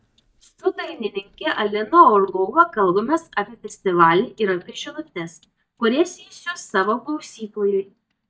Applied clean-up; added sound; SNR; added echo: neural mask model DeepFilterNet 3.